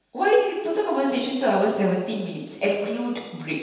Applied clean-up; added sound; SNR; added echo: none; Cowbell; 6 dB; reverberation time 1.2 s.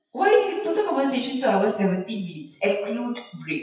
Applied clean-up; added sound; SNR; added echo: classical method WPE with log-MMSE.